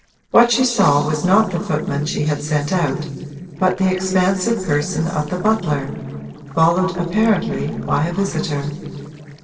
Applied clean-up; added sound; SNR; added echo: neural separator model SepFormer DNS4.